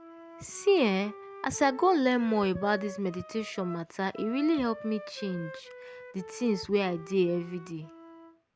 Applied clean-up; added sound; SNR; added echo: none; Wind instrument, woodwind instrument; 16 dB; none.